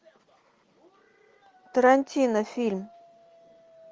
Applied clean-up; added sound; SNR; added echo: none; none; none; none.